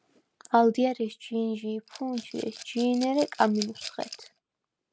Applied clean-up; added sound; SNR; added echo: none; Rattle / Glass; 15 dB; none.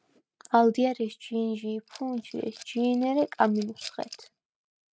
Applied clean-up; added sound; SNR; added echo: neural mask model RNNoise.